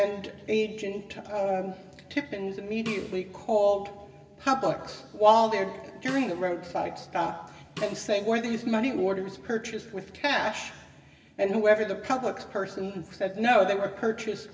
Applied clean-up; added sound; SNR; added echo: none; Snare drum; 19 dB; reverberation time 1.3 s.